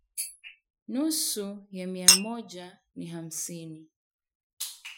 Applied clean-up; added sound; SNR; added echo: classical method Wiener filter.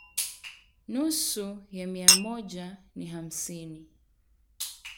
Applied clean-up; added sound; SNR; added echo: none; Chink, clink; -3 dB; none.